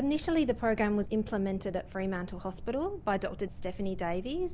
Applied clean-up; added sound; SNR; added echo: none; Thunder; 11 dB; none.